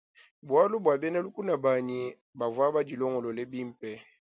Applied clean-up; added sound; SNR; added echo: none; none; none; none.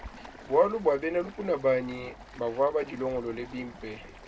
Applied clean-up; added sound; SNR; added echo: none; Stream; 18 dB; reverberation time 0.2 s.